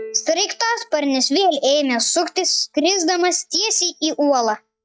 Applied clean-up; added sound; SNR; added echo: classical method log-MMSE.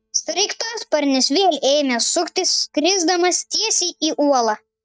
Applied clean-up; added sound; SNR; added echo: neural mask model DeepFilterNet 3.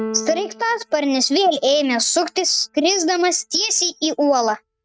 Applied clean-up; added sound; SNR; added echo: neural mask model RNNoise.